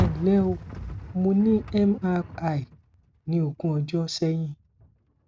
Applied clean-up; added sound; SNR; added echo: none; Car; 10 dB; none.